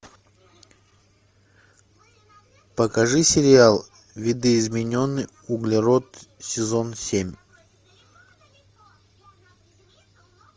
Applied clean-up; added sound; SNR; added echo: none; none; none; none.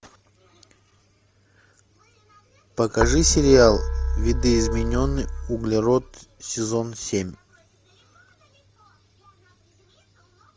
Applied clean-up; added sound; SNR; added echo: none; Keyboard (musical); 1 dB; none.